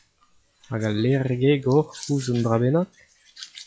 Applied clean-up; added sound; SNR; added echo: classical method log-MMSE.